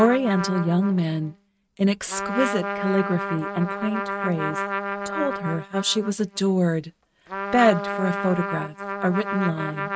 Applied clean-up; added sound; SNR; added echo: neural mask model RNNoise.